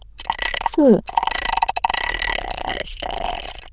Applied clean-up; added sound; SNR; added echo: neural diffusion model UNIVERSE++.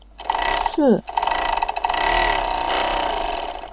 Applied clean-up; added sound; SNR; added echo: none; Mechanisms; -5 dB; none.